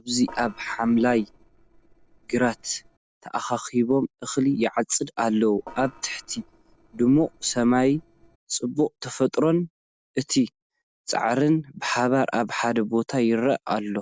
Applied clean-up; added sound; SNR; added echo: neural separator model SepFormer DNS4.